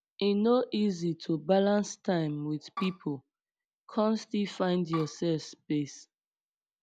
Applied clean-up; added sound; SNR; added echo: none; Bowed string instrument; 11 dB; none.